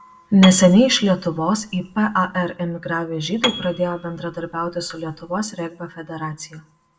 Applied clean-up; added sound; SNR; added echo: none; Piano; 11 dB; reverberation time 0.4 s.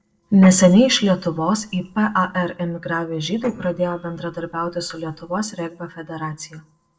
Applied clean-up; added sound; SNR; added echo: neural separator model SepFormer DNS4.